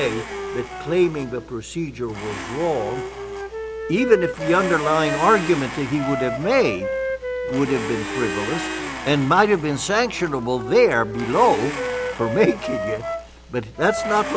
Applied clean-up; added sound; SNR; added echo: none; Domestic sounds, home sounds + Wind instrument, woodwind instrument; 7 dB; none.